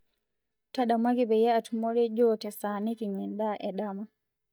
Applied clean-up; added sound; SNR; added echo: neural mask model DeepFilterNet 3.